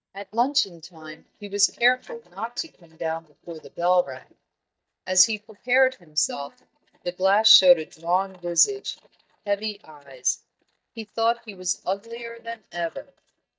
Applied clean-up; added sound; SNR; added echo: neural mask model DeepFilterNet 3.